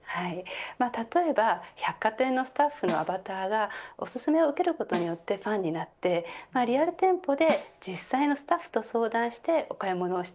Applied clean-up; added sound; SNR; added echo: none; Snare drum; 14 dB; none.